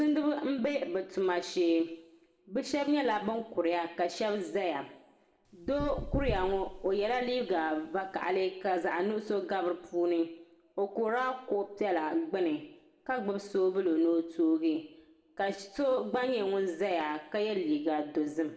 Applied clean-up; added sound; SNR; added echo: none; Knock / Wood; 9 dB; reverberation time 0.7 s.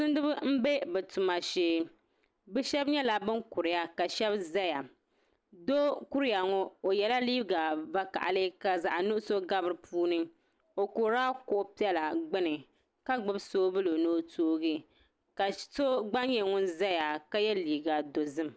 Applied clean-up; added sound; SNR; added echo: none; none; none; none.